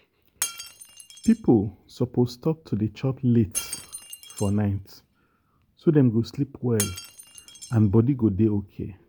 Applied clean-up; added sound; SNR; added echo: none; Shatter; 16 dB; none.